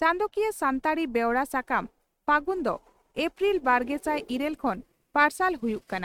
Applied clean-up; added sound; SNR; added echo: neural mask model RNNoise.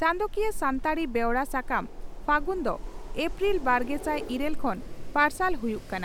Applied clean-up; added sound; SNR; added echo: none; Wind; 4 dB; none.